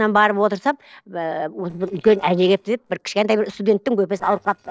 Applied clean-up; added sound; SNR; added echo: neural separator model SepFormer DNS4.